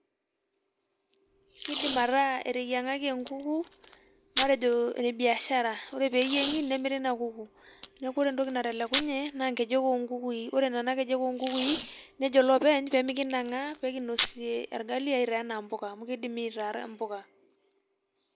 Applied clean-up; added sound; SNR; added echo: none; Packing tape, duct tape; 10 dB; none.